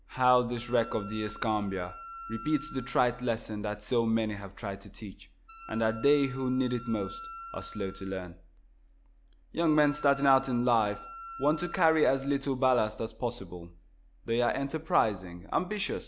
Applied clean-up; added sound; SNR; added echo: none; Wind instrument, woodwind instrument; 16 dB; none.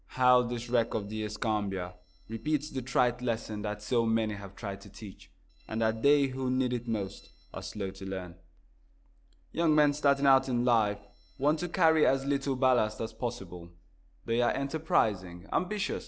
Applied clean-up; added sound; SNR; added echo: neural separator model SepFormer DNS4.